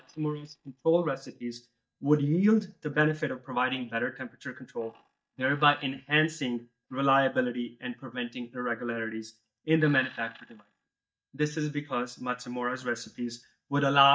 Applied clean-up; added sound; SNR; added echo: neural mask model DeepFilterNet 3.